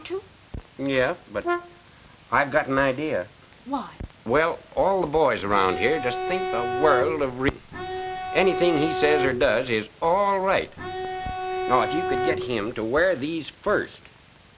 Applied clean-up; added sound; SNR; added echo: none; Bowed string instrument + Brass instrument; 4 dB; none.